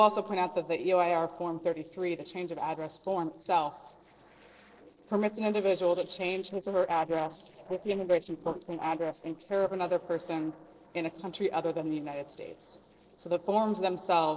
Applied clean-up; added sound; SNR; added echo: neural separator model SepFormer DNS4.